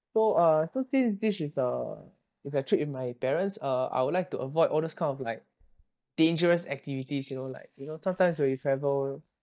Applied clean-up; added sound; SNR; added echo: neural mask model DeepFilterNet 3.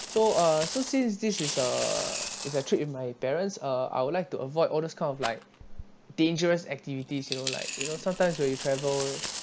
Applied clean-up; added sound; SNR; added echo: none; Coin (dropping) + Rattle; 10 dB; none.